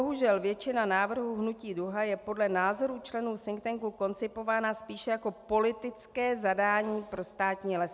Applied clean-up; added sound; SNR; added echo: none; none; none; none.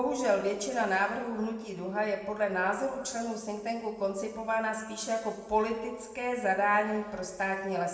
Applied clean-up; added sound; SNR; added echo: none; none; none; reverberation time 1.2 s.